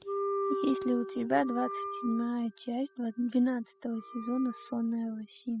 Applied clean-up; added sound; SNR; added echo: classical method spectral subtraction.